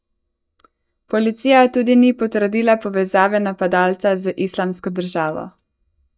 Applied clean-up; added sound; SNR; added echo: neural mask model DeepFilterNet 3.